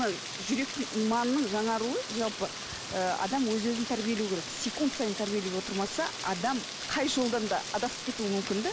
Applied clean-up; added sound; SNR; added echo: none; Rain; 7 dB; none.